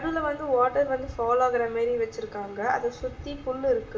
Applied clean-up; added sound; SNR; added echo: none; none; none; reverberation time 1.6 s.